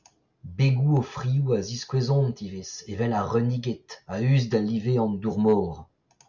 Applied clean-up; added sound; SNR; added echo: none; none; none; none.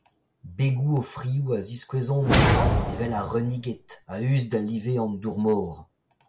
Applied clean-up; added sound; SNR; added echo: none; Whoosh, swoosh, swish; -3 dB; none.